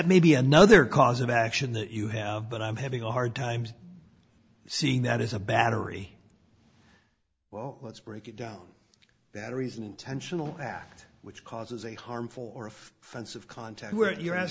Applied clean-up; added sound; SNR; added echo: none; none; none; none.